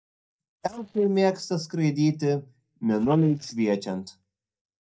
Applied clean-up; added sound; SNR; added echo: neural mask model DeepFilterNet 3.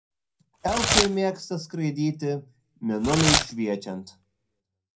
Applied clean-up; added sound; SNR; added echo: none; Packing tape, duct tape / Tearing; 1 dB; reverberation time 0.2 s.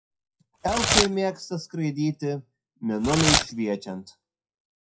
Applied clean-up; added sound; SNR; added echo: classical method WPE with log-MMSE.